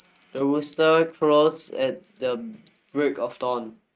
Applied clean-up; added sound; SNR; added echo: neural mask model RNNoise.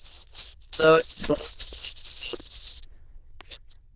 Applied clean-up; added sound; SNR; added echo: neural diffusion model UNIVERSE++.